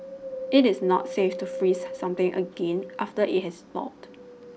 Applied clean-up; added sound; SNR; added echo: none; Wind; 11 dB; none.